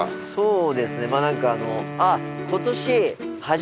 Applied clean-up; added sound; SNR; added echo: none; Wind instrument, woodwind instrument; 11 dB; none.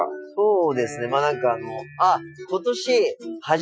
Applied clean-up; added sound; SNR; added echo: classical method Wiener filter.